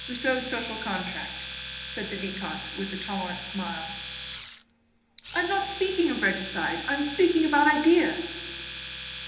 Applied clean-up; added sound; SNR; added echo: none; Domestic sounds, home sounds; 9 dB; reverberation time 1.0 s.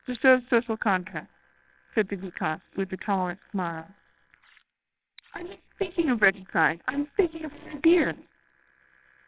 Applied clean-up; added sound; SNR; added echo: neural separator model SepFormer WHAMR!.